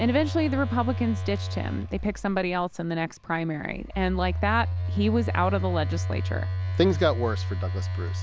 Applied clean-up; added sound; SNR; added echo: none; Telephone; 2 dB; none.